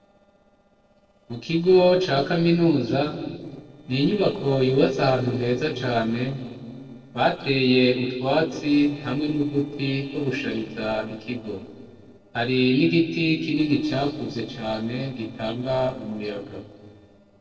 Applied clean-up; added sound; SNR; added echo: neural separator model SepFormer DNS4.